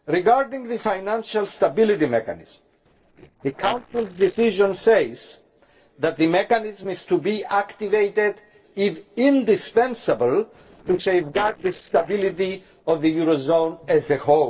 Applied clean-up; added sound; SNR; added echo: neural separator model SepFormer DNS4.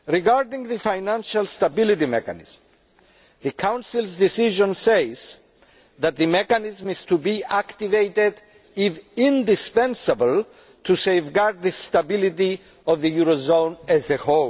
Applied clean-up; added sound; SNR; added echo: none; none; none; none.